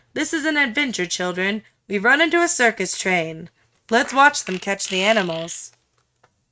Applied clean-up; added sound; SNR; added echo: neural mask model RNNoise.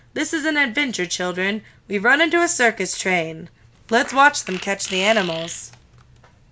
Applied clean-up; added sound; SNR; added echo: none; Fart; 14 dB; none.